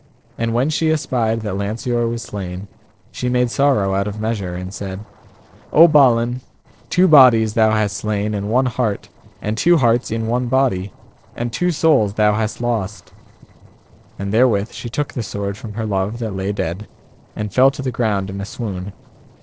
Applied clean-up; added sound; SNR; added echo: neural separator model SepFormer DNS4.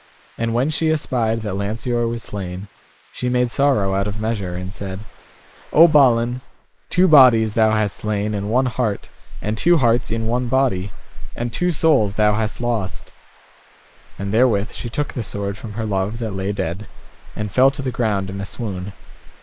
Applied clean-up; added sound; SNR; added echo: neural mask model Resemble Enhance denoiser.